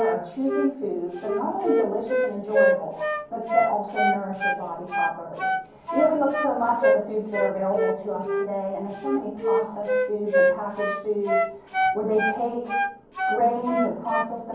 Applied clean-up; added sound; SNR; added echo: none; Wind instrument, woodwind instrument; -1 dB; reverberation time 1.2 s.